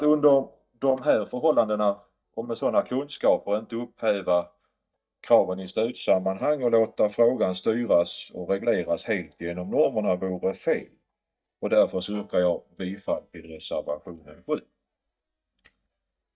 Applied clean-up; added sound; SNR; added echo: neural mask model DeepFilterNet 3.